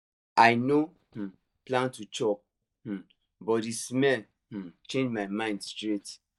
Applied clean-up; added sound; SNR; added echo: neural mask model DeepFilterNet 3.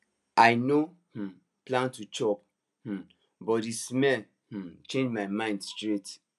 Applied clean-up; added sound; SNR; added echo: none; none; none; none.